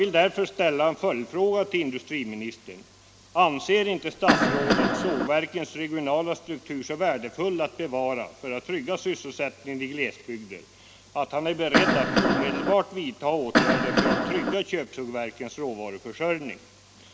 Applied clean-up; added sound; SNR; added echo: none; Cough; -4 dB; none.